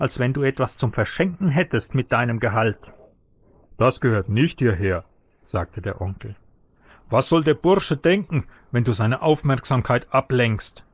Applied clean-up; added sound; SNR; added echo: neural mask model Resemble Enhance denoiser.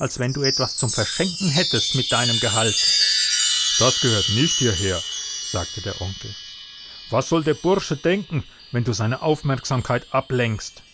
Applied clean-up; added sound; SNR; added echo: none; Chime; 2 dB; none.